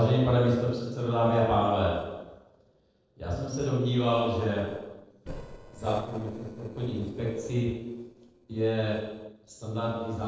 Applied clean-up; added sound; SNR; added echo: neural separator model SepFormer DNS4.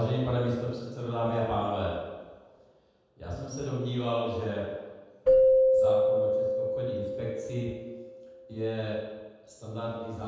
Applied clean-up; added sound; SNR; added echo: none; Keyboard (musical); -3 dB; reverberation time 1.2 s.